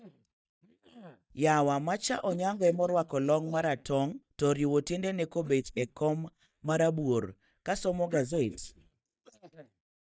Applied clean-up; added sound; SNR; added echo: neural mask model DeepFilterNet 3.